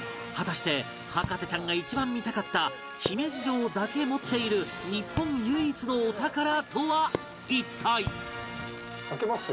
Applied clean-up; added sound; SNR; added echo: none; Fireworks; 13 dB; none.